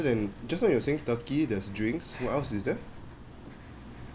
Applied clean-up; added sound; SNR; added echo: none; Breathing; 16 dB; none.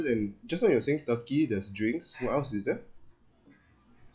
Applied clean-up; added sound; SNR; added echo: classical method log-MMSE.